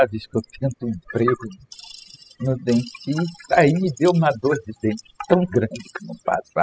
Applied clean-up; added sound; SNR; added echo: classical method spectral subtraction.